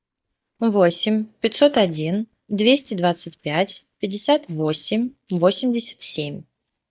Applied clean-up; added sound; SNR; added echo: neural mask model DeepFilterNet 3.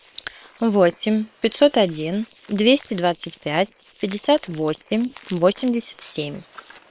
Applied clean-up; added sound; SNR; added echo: neural separator model SepFormer WHAM!.